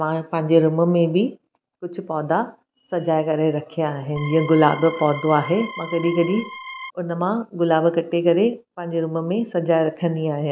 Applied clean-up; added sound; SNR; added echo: none; Organ; 13 dB; none.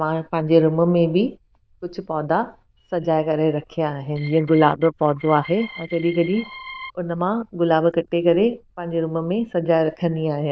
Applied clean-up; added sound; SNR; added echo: neural diffusion model UNIVERSE++.